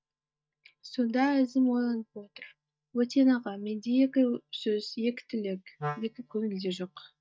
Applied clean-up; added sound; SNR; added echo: neural mask model DeepFilterNet 3.